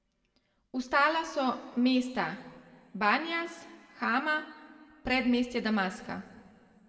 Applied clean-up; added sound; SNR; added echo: none; none; none; reverberation time 1.4 s.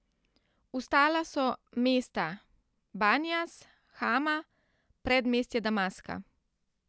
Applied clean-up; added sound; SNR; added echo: none; none; none; none.